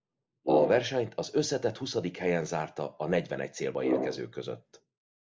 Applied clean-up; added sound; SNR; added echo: neural mask model Resemble Enhance denoiser.